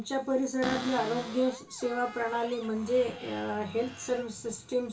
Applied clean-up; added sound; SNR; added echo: none; Cupboard open or close; 11 dB; reverberation time 0.2 s.